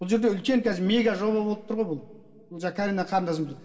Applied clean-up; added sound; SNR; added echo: none; none; none; reverberation time 1.4 s.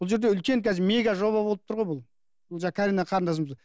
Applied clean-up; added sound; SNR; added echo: none; none; none; none.